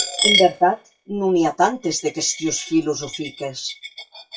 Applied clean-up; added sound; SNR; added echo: classical method WPE with log-MMSE.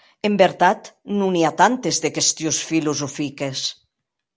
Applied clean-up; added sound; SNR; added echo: none; none; none; none.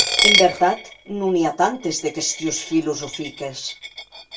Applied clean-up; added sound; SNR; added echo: none; Coin (dropping); 2 dB; reverberation time 0.2 s.